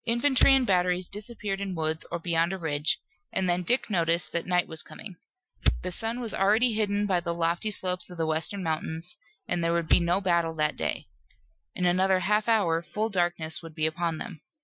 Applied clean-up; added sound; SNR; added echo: classical method Wiener filter.